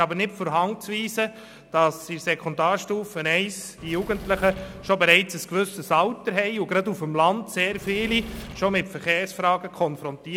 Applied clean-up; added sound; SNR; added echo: none; Engine / Mechanisms; 14 dB; none.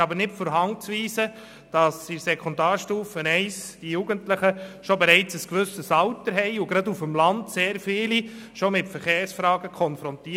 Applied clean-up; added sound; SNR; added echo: none; none; none; none.